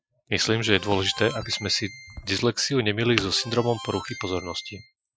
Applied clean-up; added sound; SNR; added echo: classical method Wiener filter.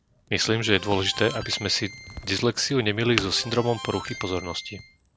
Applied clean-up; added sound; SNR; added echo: none; Harmonica + Crack; 13 dB; none.